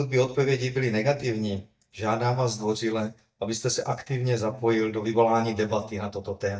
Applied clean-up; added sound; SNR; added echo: neural mask model DeepFilterNet 3.